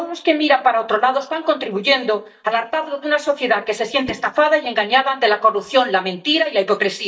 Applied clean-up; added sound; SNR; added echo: neural mask model DeepFilterNet 3.